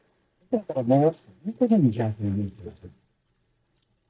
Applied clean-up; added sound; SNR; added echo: neural mask model DeepFilterNet 3.